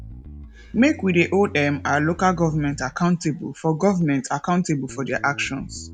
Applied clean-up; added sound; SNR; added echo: none; Bass guitar; 18 dB; none.